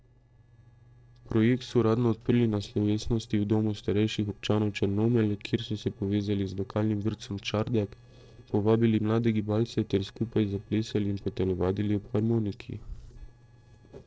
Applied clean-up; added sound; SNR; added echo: neural separator model SepFormer DNS4.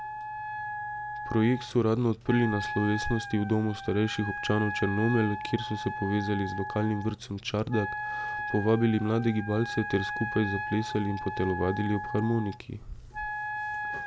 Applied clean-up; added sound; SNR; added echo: none; Wind instrument, woodwind instrument; 7 dB; none.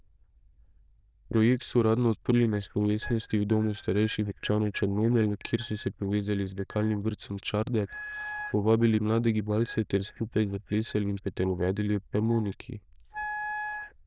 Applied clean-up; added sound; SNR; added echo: neural diffusion model UNIVERSE++.